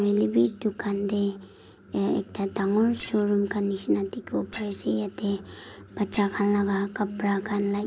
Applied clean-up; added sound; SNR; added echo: none; Shatter; 11 dB; none.